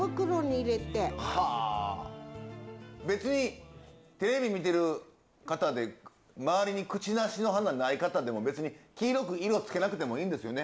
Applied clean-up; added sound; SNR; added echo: none; none; none; none.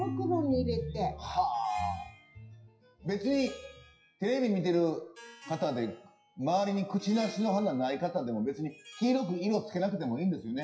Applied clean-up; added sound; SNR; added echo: classical method WPE with log-MMSE.